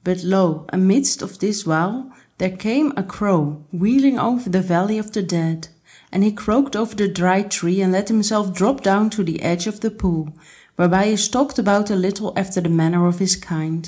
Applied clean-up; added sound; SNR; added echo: none; none; none; reverberation time 0.4 s.